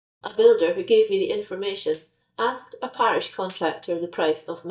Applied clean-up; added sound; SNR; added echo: neural mask model DeepFilterNet 3.